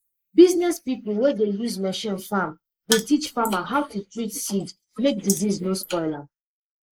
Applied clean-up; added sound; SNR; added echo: neural mask model Resemble Enhance denoiser.